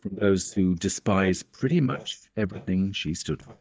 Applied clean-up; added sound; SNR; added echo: neural mask model DeepFilterNet 3.